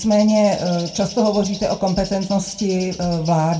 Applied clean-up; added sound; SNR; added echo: none; Bird; 17 dB; reverberation time 0.2 s.